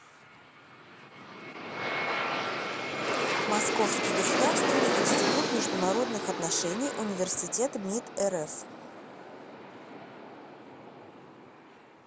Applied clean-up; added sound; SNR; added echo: none; Aircraft; -2 dB; none.